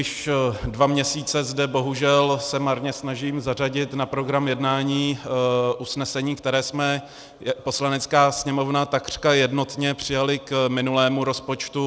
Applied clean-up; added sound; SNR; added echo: none; none; none; none.